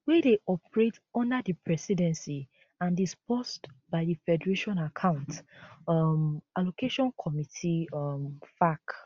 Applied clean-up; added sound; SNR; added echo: none; none; none; none.